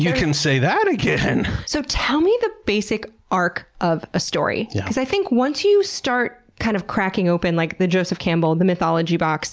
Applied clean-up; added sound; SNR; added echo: none; none; none; none.